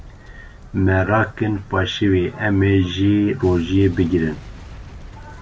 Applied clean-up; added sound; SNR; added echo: none; Boom; 20 dB; none.